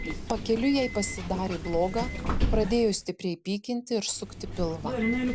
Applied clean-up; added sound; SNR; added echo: none; Subway, metro, underground; 2 dB; none.